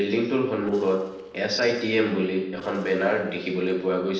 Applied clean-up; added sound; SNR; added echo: neural separator model SepFormer DNS4.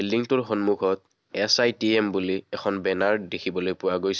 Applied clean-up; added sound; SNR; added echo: none; none; none; none.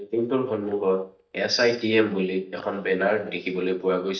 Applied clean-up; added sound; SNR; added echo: neural mask model DeepFilterNet 3.